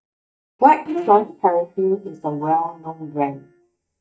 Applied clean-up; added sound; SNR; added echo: neural mask model DeepFilterNet 3.